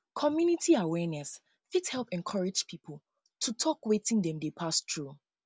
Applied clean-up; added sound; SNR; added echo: none; none; none; none.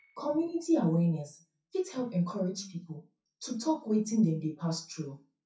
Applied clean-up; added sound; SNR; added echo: classical method WPE with log-MMSE.